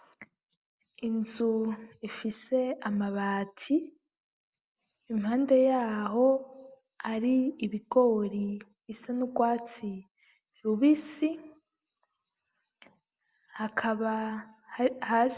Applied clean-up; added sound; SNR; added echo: none; none; none; none.